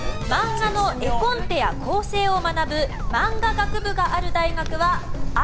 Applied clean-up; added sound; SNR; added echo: none; Bird; 2 dB; none.